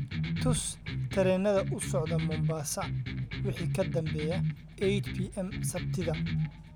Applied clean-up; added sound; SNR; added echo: none; Electric guitar; 0 dB; none.